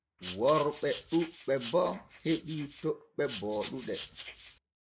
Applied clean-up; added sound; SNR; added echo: neural mask model Resemble Enhance denoiser.